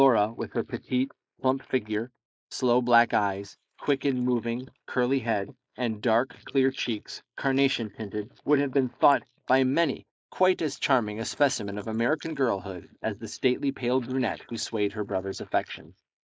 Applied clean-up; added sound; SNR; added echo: neural mask model Resemble Enhance denoiser.